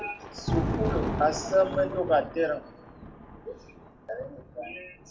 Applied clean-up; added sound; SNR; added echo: none; Thunder; 5 dB; reverberation time 0.4 s.